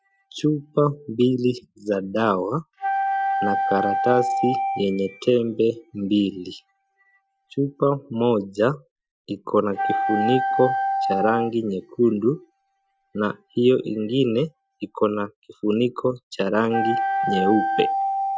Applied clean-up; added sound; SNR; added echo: classical method Wiener filter.